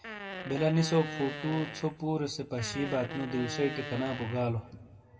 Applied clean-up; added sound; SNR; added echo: none; Fart; 9 dB; reverberation time 1.8 s.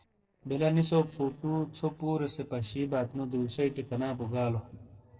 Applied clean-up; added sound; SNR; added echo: neural separator model SepFormer DNS4.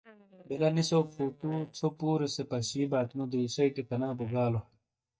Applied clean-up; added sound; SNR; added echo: neural mask model DeepFilterNet 3.